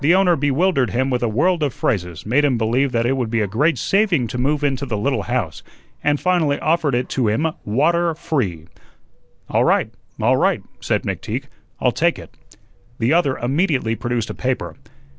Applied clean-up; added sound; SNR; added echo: none; Dog; 14 dB; none.